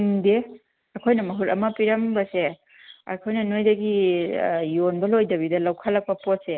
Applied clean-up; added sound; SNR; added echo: none; none; none; none.